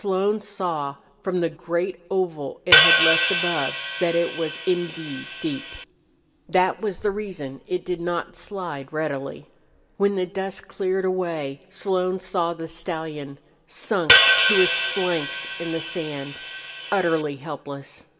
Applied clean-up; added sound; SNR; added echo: none; Hi-hat; -4 dB; reverberation time 1.1 s.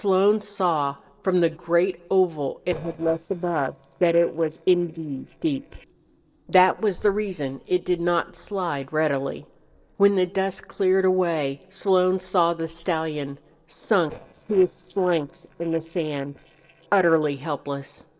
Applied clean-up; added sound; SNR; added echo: neural separator model SepFormer DNS4.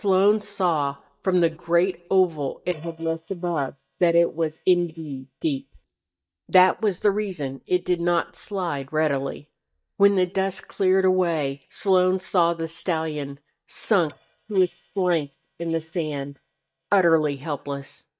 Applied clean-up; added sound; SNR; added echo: neural mask model DeepFilterNet 3.